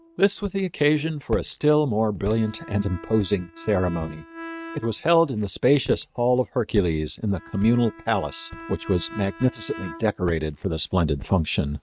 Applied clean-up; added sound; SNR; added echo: neural mask model RNNoise.